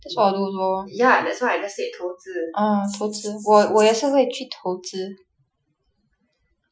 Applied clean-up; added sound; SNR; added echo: classical method Wiener filter.